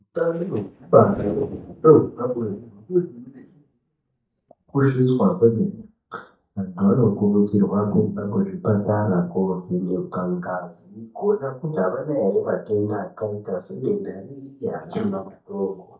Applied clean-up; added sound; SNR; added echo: neural mask model DeepFilterNet 3.